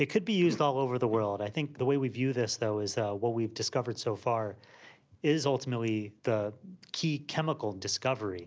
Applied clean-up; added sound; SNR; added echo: none; none; none; none.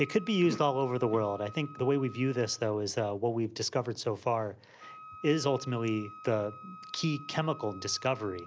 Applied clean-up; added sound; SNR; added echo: none; Wind instrument, woodwind instrument; 18 dB; none.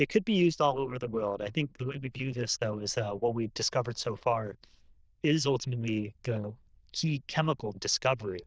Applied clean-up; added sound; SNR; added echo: neural diffusion model UNIVERSE++.